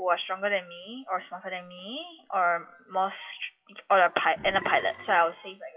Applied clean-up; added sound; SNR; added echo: classical method WPE with log-MMSE.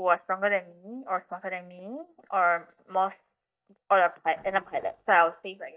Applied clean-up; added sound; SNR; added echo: neural mask model DeepFilterNet 3.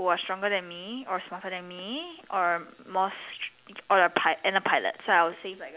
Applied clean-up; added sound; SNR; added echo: none; none; none; none.